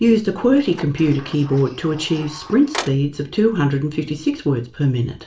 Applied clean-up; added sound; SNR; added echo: none; Sliding door; 15 dB; reverberation time 0.3 s.